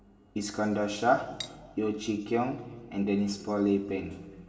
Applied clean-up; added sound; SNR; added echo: none; Cutlery, silverware; 15 dB; reverberation time 1.7 s.